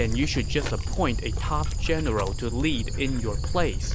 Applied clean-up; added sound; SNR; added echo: none; Dog; -1 dB; none.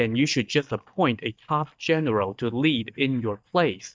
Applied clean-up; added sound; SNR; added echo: neural mask model DeepFilterNet 3.